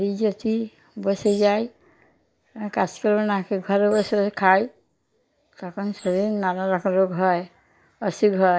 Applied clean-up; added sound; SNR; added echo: neural mask model Resemble Enhance denoiser.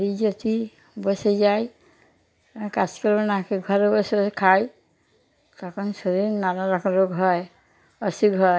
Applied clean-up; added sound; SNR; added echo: none; none; none; none.